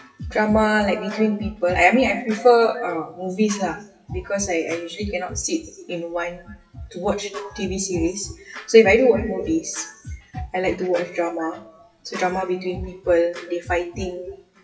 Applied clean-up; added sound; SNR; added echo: classical method WPE with log-MMSE.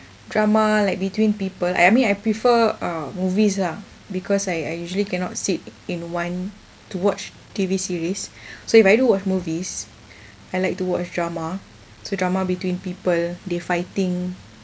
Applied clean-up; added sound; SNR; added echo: none; none; none; none.